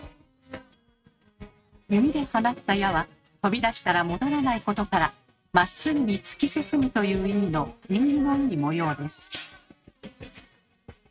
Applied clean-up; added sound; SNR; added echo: neural mask model RNNoise.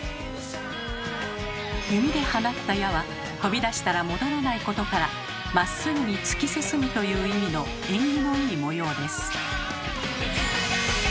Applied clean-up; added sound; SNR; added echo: none; Wind instrument, woodwind instrument; 12 dB; none.